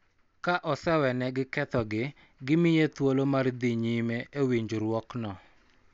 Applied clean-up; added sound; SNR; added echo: none; none; none; none.